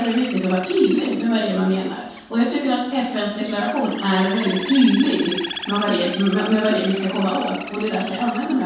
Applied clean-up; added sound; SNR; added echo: none; Bird; 12 dB; reverberation time 0.6 s.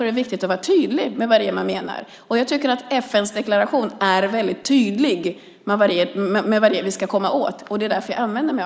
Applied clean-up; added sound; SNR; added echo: none; none; none; none.